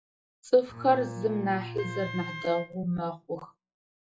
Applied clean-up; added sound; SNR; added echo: classical method log-MMSE.